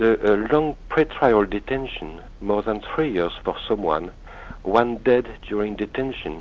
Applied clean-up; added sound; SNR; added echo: none; none; none; none.